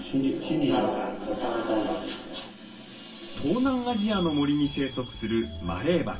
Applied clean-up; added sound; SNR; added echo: none; none; none; reverberation time 0.2 s.